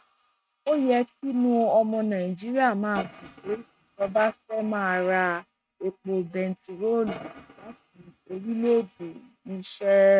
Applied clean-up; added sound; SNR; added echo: neural mask model RNNoise.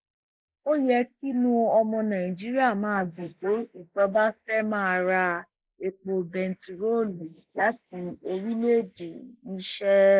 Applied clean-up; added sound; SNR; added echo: neural mask model Resemble Enhance denoiser.